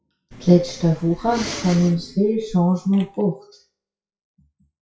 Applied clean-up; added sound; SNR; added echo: classical method WPE with log-MMSE.